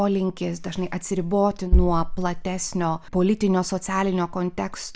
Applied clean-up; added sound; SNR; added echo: none; none; none; none.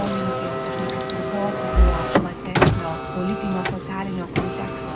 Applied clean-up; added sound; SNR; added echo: none; Car; -1 dB; reverberation time 0.3 s.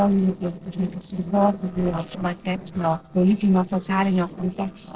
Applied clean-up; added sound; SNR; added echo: neural separator model SepFormer DNS4.